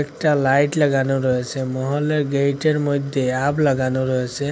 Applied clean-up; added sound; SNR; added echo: none; none; none; none.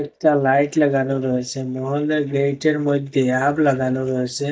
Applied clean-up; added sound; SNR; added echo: neural mask model DeepFilterNet 3.